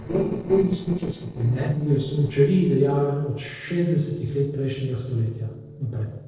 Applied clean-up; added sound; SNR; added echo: neural separator model SepFormer DNS4.